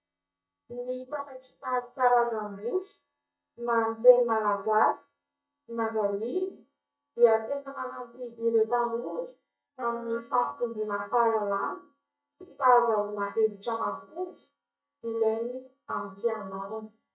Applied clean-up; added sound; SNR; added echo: neural mask model DeepFilterNet 3.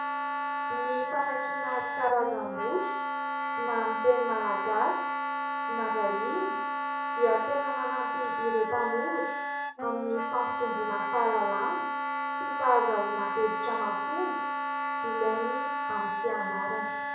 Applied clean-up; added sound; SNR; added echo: none; Wind instrument, woodwind instrument; 0 dB; reverberation time 0.6 s.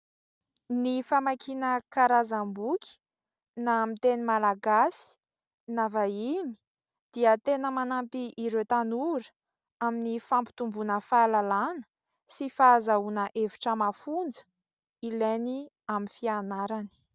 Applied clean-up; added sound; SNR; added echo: none; none; none; none.